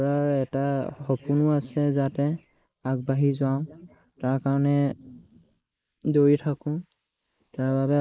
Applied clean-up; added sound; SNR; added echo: neural mask model Resemble Enhance denoiser.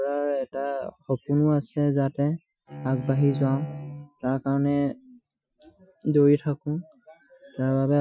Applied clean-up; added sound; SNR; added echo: classical method Wiener filter.